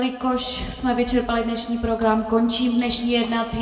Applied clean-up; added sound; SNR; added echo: none; none; none; reverberation time 1.6 s.